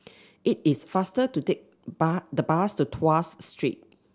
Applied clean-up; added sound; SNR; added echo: none; none; none; none.